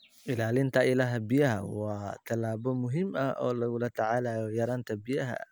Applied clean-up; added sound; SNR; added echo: none; none; none; none.